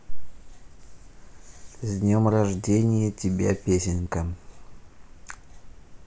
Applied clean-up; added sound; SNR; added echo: none; none; none; none.